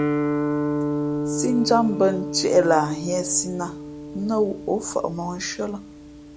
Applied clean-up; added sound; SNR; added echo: none; Guitar; 4 dB; none.